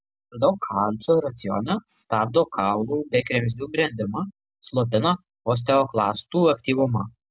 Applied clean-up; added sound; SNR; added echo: none; none; none; none.